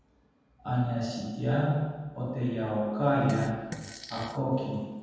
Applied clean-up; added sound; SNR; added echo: none; Fart; 14 dB; reverberation time 1.2 s.